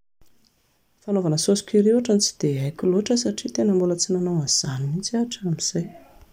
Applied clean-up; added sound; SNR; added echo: none; none; none; none.